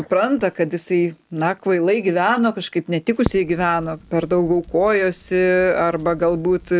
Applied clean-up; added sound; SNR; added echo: none; Crackle; 19 dB; none.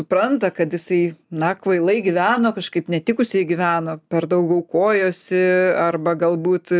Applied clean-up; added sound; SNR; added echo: none; none; none; none.